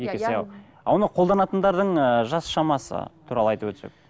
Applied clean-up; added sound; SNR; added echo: none; none; none; none.